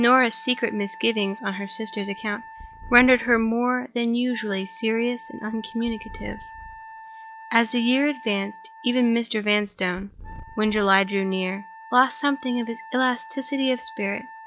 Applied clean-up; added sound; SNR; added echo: none; Wind instrument, woodwind instrument + Purr; 17 dB; none.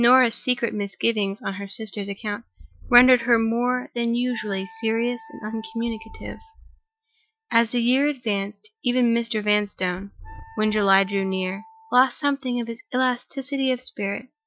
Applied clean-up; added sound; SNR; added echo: classical method Wiener filter.